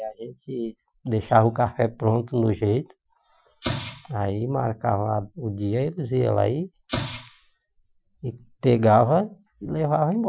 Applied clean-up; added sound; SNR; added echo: classical method Wiener filter.